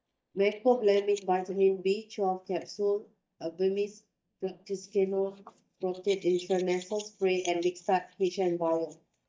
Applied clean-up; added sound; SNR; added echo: neural mask model DeepFilterNet 3.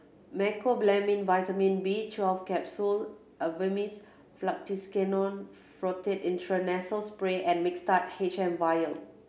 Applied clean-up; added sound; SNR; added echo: none; none; none; none.